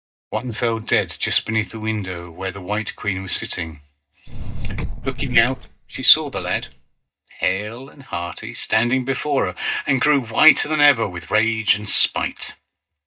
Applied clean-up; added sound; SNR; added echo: neural mask model DeepFilterNet 3.